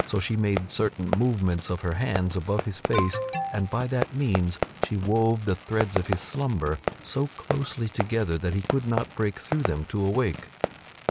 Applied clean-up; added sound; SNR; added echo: none; Fireworks + Alarm; 6 dB; none.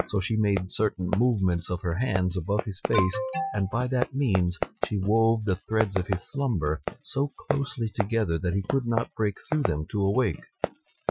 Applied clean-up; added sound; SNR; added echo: classical method Wiener filter.